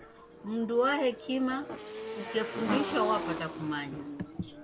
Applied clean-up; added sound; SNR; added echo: none; Motorcycle / Engine; 5 dB; none.